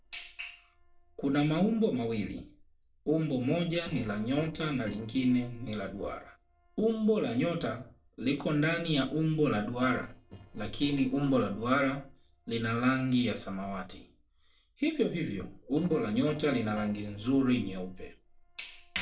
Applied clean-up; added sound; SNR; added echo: neural separator model SepFormer DNS4.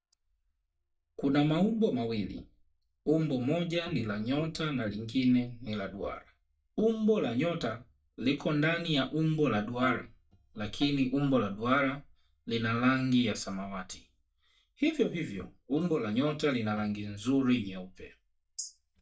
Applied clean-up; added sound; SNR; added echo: neural mask model DeepFilterNet 3.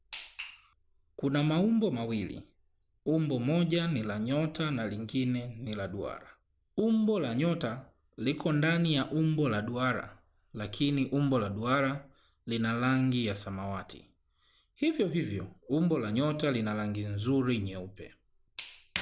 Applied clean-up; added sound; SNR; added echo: none; none; none; none.